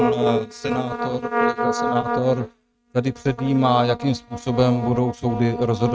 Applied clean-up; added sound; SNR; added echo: neural mask model RNNoise.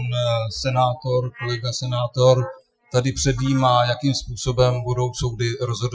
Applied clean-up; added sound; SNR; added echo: classical method Wiener filter.